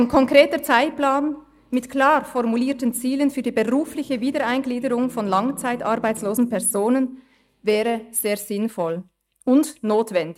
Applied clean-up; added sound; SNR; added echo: neural mask model DeepFilterNet 3.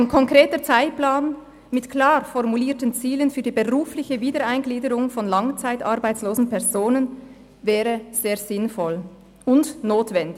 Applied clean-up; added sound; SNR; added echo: none; none; none; none.